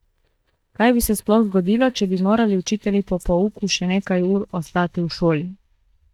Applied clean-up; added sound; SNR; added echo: neural mask model DeepFilterNet 3.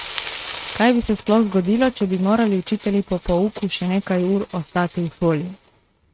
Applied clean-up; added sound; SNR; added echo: neural mask model RNNoise.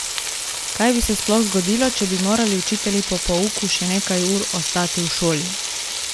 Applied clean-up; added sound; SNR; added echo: none; Frying (food); 3 dB; none.